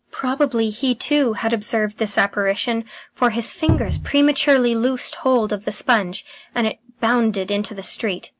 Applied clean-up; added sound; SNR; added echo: none; Cupboard open or close; 0 dB; none.